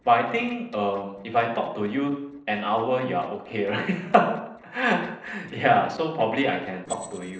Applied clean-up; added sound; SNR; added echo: neural separator model SepFormer DNS4.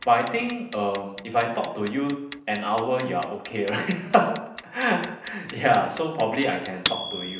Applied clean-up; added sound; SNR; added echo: none; Clock; 11 dB; reverberation time 0.8 s.